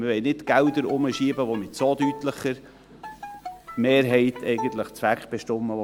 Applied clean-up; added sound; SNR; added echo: none; Bowed string instrument; 14 dB; none.